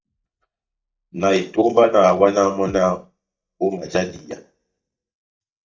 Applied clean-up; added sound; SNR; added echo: neural mask model DeepFilterNet 3.